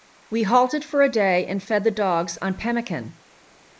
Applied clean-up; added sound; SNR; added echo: neural mask model Resemble Enhance denoiser.